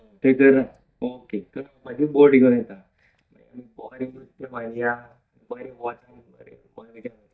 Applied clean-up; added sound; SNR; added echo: neural mask model DeepFilterNet 3.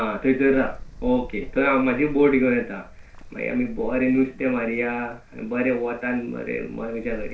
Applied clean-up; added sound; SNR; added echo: none; Wind; 15 dB; reverberation time 0.3 s.